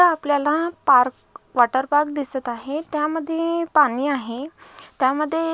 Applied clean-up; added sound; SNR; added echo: none; none; none; none.